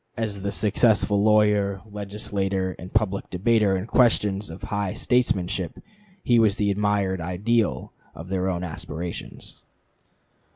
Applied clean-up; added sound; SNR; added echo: none; none; none; none.